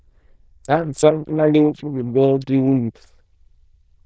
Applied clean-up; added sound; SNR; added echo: neural diffusion model UNIVERSE++.